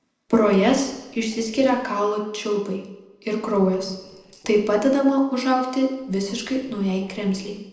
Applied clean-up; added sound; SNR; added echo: neural separator model SepFormer DNS4.